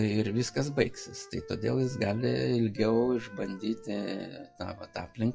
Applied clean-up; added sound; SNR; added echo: classical method WPE with log-MMSE.